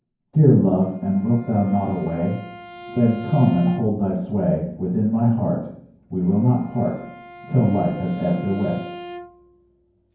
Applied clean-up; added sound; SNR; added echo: none; Bowed string instrument; 19 dB; reverberation time 0.9 s.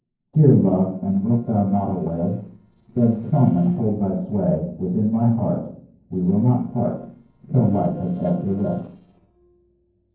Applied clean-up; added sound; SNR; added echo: neural separator model SepFormer DNS4.